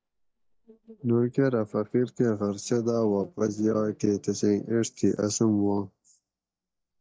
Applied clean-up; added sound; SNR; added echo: neural mask model DeepFilterNet 3.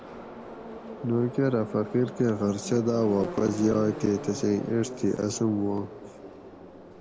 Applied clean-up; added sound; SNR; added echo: none; Subway, metro, underground; 11 dB; none.